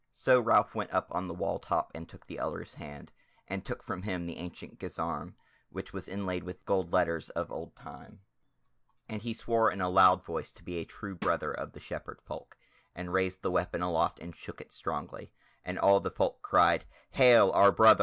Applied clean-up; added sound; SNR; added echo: none; Drum; 17 dB; none.